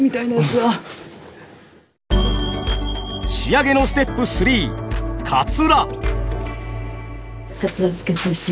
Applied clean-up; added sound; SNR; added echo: none; none; none; none.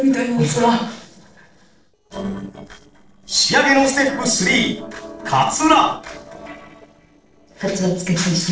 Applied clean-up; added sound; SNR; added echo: neural separator model SepFormer DNS4.